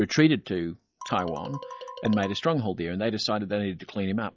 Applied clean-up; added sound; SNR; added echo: classical method log-MMSE.